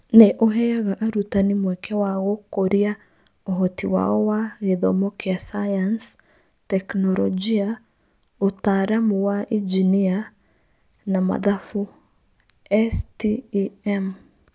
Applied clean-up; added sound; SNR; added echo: none; none; none; none.